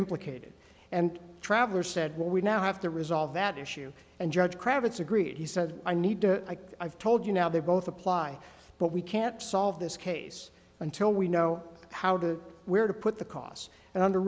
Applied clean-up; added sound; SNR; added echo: none; none; none; none.